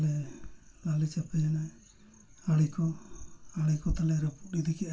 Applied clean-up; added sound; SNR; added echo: none; none; none; reverberation time 0.2 s.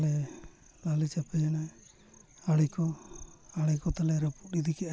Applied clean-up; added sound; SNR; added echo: none; none; none; none.